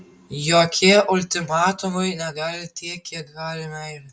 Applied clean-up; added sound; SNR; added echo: none; none; none; none.